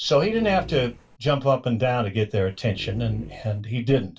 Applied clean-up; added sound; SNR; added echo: none; Dog; 15 dB; reverberation time 0.2 s.